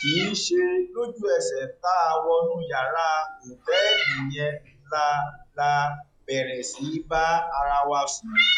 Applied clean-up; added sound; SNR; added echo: classical method log-MMSE.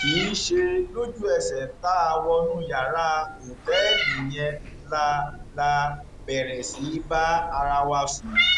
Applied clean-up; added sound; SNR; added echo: none; Meow; 6 dB; none.